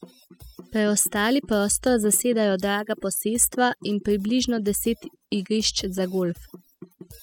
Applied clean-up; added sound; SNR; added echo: classical method spectral subtraction.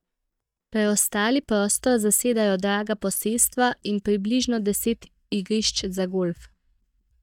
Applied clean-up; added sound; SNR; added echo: neural mask model DeepFilterNet 3.